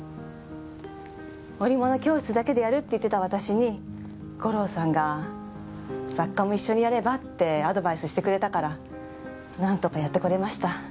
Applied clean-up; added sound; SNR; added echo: none; none; none; none.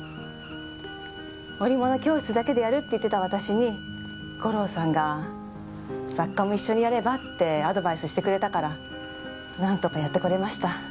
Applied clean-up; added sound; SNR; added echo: none; Bowed string instrument; 17 dB; none.